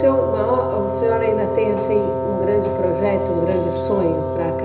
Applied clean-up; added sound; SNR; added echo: none; Wind instrument, woodwind instrument; 2 dB; reverberation time 0.9 s.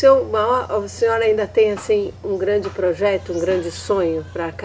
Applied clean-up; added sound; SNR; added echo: none; none; none; none.